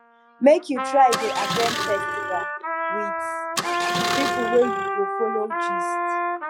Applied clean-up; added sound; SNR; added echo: classical method log-MMSE.